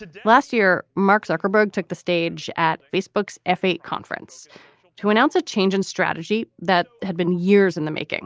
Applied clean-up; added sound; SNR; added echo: none; none; none; none.